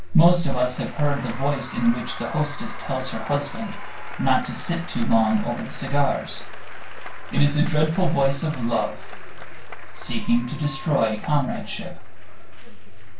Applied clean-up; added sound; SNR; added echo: none; Applause; 18 dB; reverberation time 0.2 s.